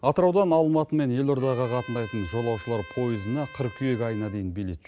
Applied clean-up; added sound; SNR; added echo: none; Trumpet; 19 dB; none.